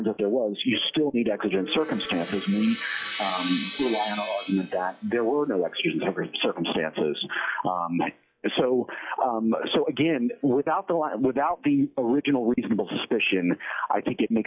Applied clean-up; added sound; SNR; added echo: classical method log-MMSE.